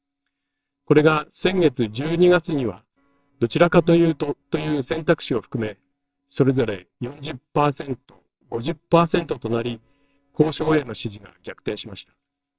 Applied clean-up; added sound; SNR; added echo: neural separator model SepFormer WHAMR!.